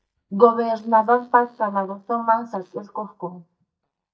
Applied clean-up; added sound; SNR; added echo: neural mask model DeepFilterNet 3.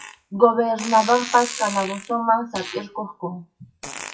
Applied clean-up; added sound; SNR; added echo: classical method WPE with log-MMSE.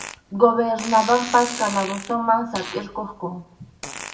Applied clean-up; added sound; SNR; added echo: none; Fart; 13 dB; reverberation time 0.7 s.